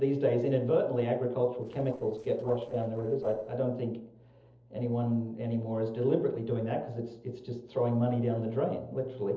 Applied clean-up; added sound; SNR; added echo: neural separator model SepFormer DNS4.